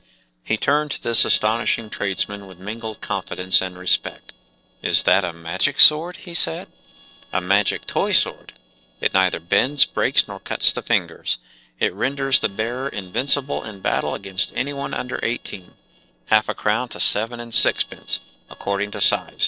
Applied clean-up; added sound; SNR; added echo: neural separator model SepFormer DNS4.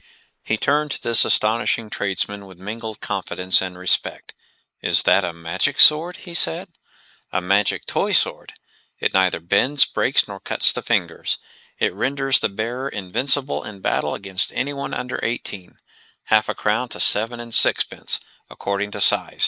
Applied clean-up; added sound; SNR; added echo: neural mask model Resemble Enhance denoiser.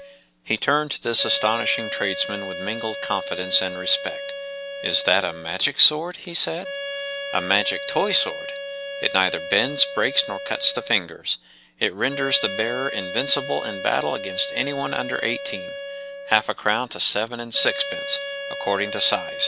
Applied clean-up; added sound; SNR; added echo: none; Wind instrument, woodwind instrument; 7 dB; none.